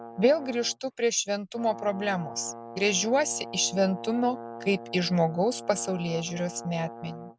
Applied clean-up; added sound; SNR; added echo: none; Brass instrument; 14 dB; none.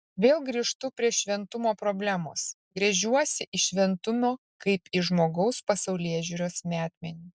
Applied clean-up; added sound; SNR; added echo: none; none; none; none.